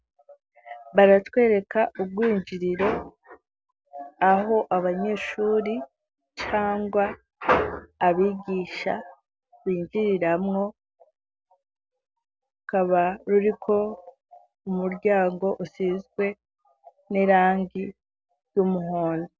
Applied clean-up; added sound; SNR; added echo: none; none; none; none.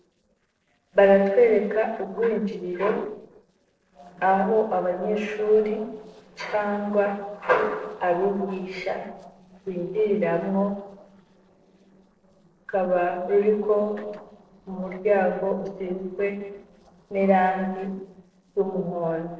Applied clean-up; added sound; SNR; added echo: neural separator model SepFormer DNS4.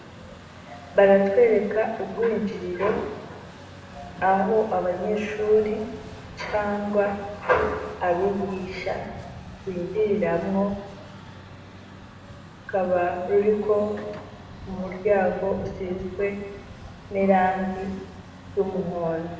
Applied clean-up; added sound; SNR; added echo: none; Truck; 16 dB; reverberation time 1.0 s.